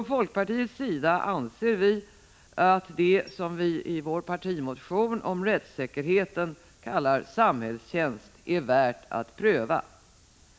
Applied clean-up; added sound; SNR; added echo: none; none; none; none.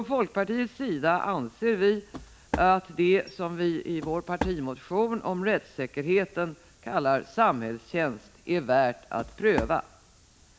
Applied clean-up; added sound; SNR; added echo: none; Walk, footsteps; 9 dB; none.